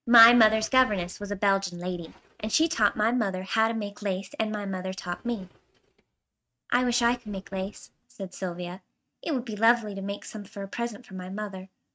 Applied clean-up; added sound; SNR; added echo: neural mask model RNNoise.